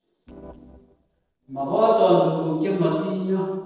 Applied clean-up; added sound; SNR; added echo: neural separator model SepFormer DNS4.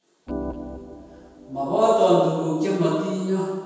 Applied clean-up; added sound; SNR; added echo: none; Organ; 13 dB; reverberation time 1.2 s.